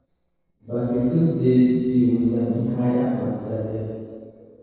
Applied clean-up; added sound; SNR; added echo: neural separator model SepFormer DNS4.